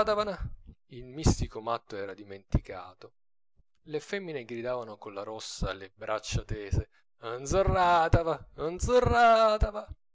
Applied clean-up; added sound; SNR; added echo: none; none; none; none.